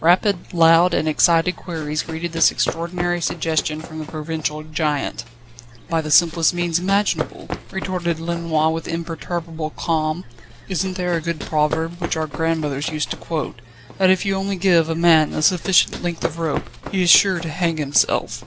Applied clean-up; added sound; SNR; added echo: none; Run; 14 dB; none.